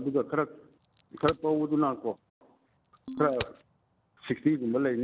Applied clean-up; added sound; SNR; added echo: none; Ringtone + Crack; 14 dB; none.